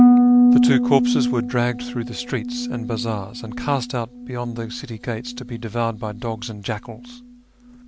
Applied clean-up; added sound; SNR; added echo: none; Harp; -4 dB; none.